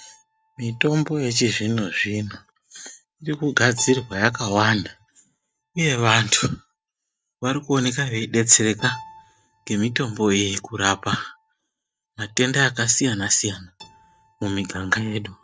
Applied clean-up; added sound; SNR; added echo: neural mask model RNNoise.